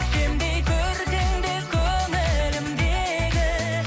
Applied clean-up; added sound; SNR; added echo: none; none; none; none.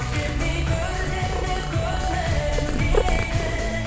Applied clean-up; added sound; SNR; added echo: none; Purr; 4 dB; reverberation time 1.2 s.